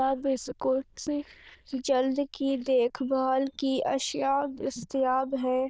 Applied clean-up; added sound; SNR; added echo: neural diffusion model UNIVERSE++.